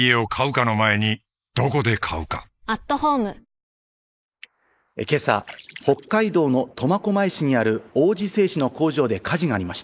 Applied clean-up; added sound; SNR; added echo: neural mask model Resemble Enhance denoiser.